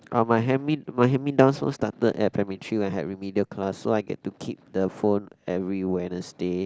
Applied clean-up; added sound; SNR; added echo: none; none; none; none.